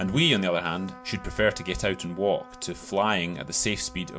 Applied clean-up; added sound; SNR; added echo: none; Trumpet; 19 dB; none.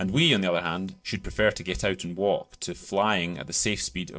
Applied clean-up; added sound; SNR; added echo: neural separator model SepFormer DNS4.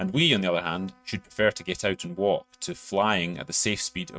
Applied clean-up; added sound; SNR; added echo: neural mask model RNNoise.